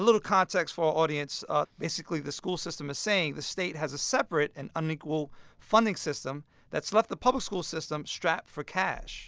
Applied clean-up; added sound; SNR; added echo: none; none; none; none.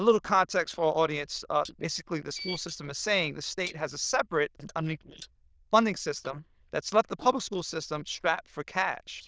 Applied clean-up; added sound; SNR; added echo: neural diffusion model UNIVERSE++.